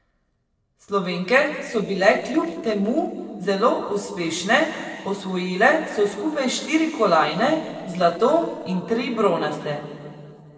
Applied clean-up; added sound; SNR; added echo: neural separator model SepFormer DNS4.